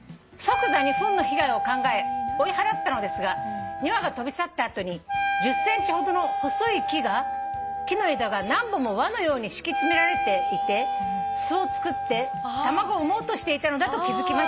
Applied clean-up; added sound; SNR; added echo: none; Wind instrument, woodwind instrument; 2 dB; none.